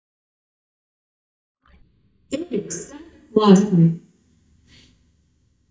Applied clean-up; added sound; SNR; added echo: neural mask model DeepFilterNet 3.